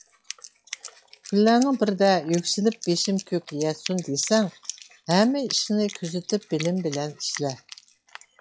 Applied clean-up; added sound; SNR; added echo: classical method log-MMSE.